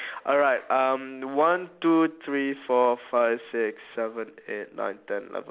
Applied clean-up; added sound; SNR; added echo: none; none; none; none.